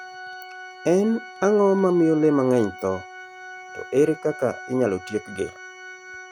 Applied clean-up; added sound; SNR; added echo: none; Organ; 16 dB; none.